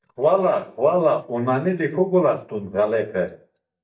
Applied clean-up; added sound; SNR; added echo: neural mask model DeepFilterNet 3.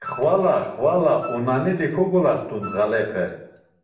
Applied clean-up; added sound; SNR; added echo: none; Wind instrument, woodwind instrument; 18 dB; reverberation time 0.7 s.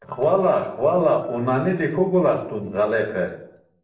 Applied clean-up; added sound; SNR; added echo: neural separator model SepFormer DNS4.